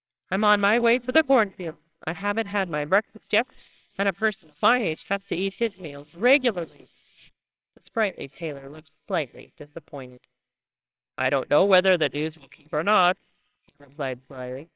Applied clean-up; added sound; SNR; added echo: neural separator model SepFormer WHAMR!.